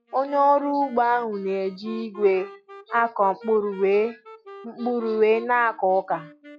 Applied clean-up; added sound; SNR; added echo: classical method log-MMSE.